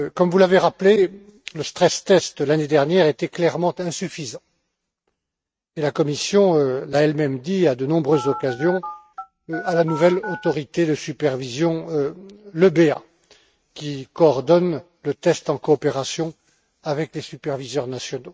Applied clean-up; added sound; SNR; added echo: neural mask model RNNoise.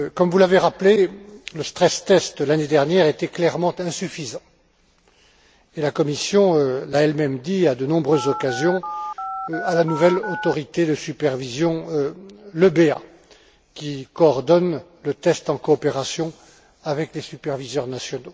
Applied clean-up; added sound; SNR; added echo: none; Telephone; 8 dB; none.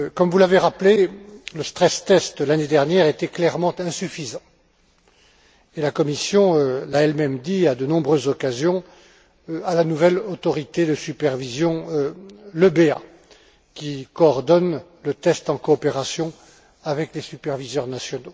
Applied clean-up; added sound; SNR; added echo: none; none; none; none.